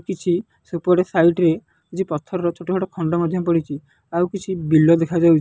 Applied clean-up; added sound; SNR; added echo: none; none; none; none.